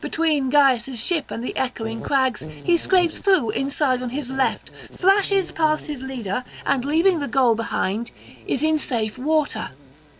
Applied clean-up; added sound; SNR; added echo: none; Insect; 19 dB; none.